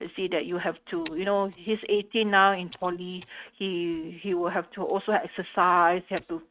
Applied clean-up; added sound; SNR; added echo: neural mask model RNNoise.